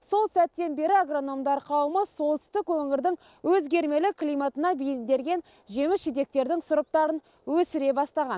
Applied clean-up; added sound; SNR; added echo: none; none; none; none.